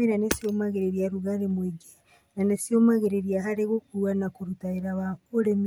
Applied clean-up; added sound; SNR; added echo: none; Hammer; 15 dB; none.